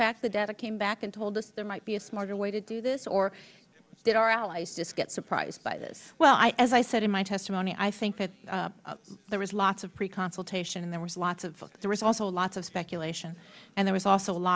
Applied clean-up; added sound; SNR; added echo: none; none; none; none.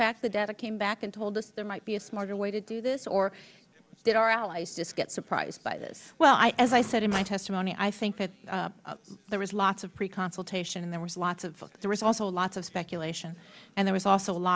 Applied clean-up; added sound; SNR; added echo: none; Cutlery, silverware / Drawer open or close; 12 dB; none.